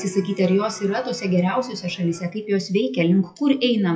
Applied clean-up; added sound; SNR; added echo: classical method WPE with log-MMSE.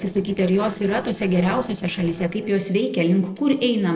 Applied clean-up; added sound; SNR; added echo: neural separator model SepFormer DNS4.